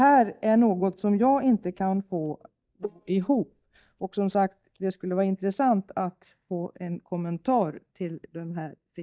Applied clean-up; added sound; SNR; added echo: neural mask model DeepFilterNet 3.